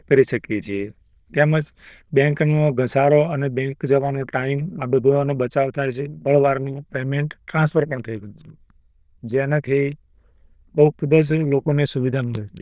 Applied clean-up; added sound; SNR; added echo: neural diffusion model UNIVERSE++.